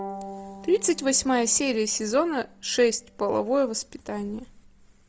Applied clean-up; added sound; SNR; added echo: none; Bowed string instrument; 18 dB; none.